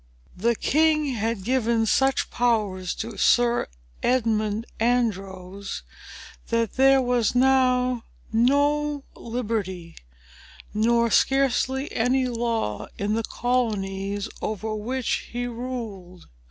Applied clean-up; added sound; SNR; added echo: none; none; none; none.